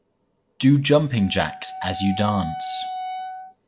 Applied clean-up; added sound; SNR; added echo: none; Wind instrument, woodwind instrument; 11 dB; none.